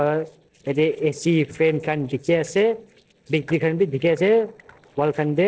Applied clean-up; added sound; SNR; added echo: neural separator model SepFormer DNS4.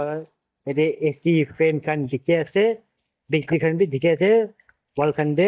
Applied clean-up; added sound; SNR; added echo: neural mask model DeepFilterNet 3.